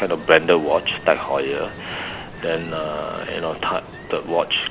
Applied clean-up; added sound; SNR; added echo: none; Ocean; 15 dB; none.